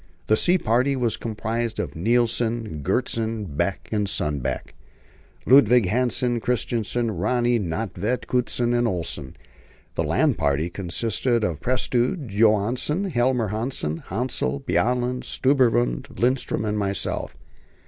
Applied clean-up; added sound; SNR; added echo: none; none; none; none.